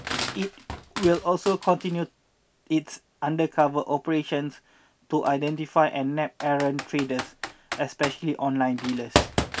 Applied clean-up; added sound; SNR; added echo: none; Computer keyboard; 8 dB; none.